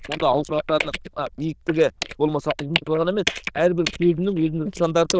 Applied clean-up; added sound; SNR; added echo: neural diffusion model UNIVERSE++.